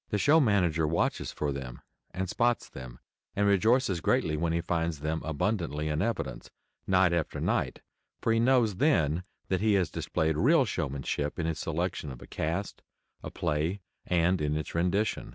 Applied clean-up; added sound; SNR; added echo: none; none; none; none.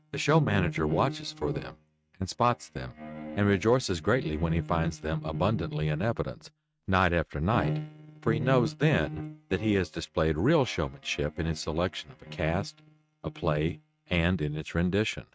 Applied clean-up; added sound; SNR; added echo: neural mask model RNNoise.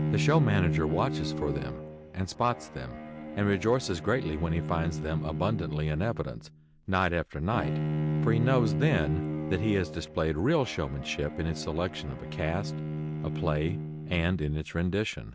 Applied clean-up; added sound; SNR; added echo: none; Bowed string instrument; 4 dB; none.